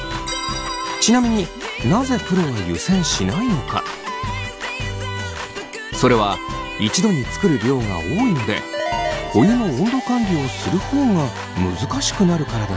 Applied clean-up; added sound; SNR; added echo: none; Electric guitar; 14 dB; none.